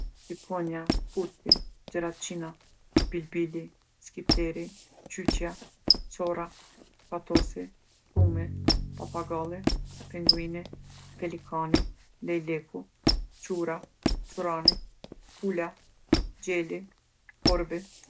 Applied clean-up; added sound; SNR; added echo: none; Squeak + Bowed string instrument; -5 dB; none.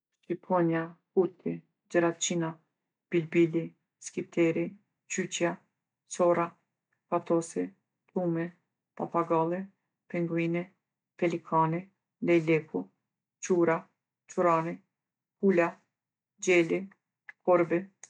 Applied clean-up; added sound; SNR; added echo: none; none; none; none.